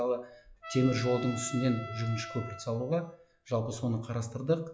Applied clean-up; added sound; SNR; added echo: classical method log-MMSE.